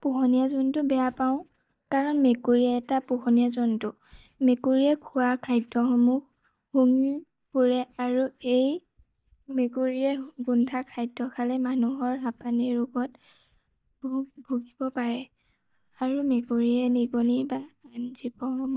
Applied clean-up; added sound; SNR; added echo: neural mask model DeepFilterNet 3.